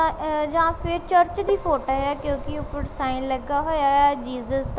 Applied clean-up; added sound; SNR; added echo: none; Keyboard (musical); 13 dB; none.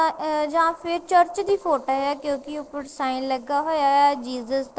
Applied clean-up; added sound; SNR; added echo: neural separator model SepFormer DNS4.